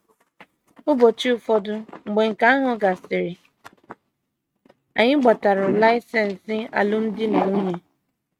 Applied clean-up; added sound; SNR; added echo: neural mask model RNNoise.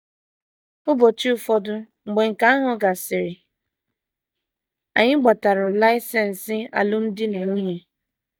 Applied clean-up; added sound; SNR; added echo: neural mask model DeepFilterNet 3.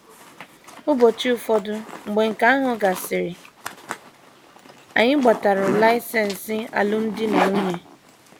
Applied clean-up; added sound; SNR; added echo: none; Zipper (clothing); 10 dB; none.